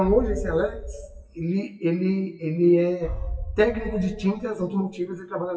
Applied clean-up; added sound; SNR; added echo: classical method WPE with log-MMSE.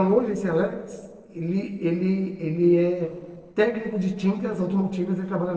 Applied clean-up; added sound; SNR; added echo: neural separator model SepFormer DNS4.